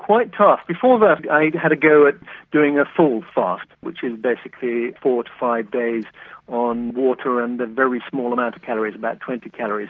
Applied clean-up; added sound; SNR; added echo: none; none; none; none.